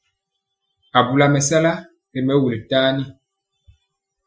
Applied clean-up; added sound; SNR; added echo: classical method Wiener filter.